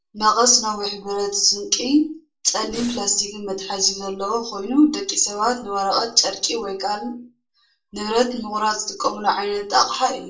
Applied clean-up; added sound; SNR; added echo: none; Breathing; 13 dB; reverberation time 0.3 s.